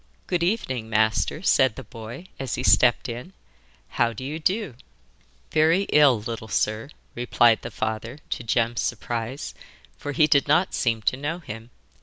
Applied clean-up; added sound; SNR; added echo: none; none; none; none.